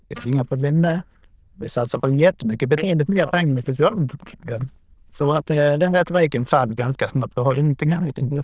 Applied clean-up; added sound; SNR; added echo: neural diffusion model UNIVERSE++.